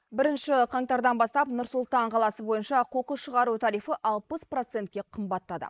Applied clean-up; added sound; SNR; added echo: neural mask model Resemble Enhance denoiser.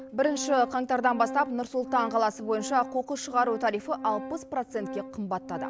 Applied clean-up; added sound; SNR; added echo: none; Organ; 11 dB; none.